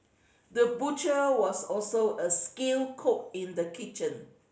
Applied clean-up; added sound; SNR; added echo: none; none; none; none.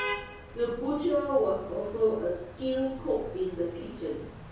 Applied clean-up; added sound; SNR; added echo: none; Traffic noise, roadway noise / Vehicle horn, car horn, honking; 11 dB; reverberation time 0.6 s.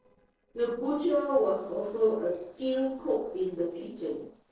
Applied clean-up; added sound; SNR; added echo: neural separator model SepFormer DNS4.